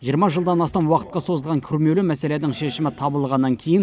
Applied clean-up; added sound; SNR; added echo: none; none; none; none.